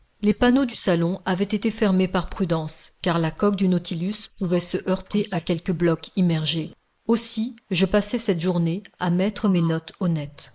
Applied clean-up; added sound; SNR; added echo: neural mask model Resemble Enhance denoiser.